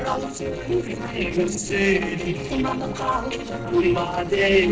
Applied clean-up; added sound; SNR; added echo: neural separator model SepFormer DNS4.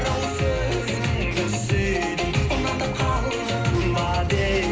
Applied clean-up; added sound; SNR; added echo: none; Bell / Drum / Drum kit; 15 dB; reverberation time 0.5 s.